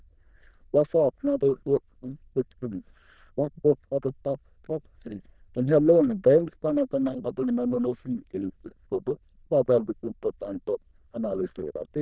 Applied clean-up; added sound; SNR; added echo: neural diffusion model UNIVERSE++.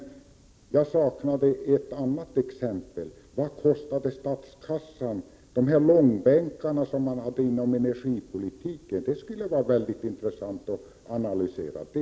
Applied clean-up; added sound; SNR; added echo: none; none; none; none.